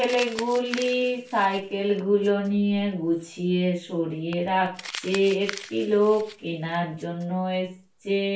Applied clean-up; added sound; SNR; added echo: none; Crumpling, crinkling; 17 dB; reverberation time 0.3 s.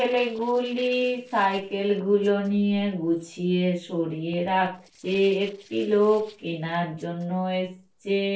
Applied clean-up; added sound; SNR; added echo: neural separator model SepFormer DNS4.